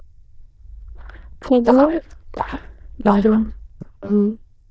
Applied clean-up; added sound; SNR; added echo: neural diffusion model UNIVERSE++.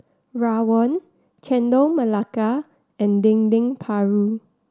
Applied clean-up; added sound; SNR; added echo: none; none; none; none.